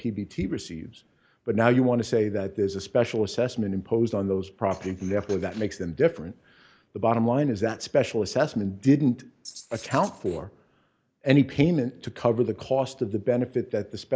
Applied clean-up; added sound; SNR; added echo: neural mask model Resemble Enhance denoiser.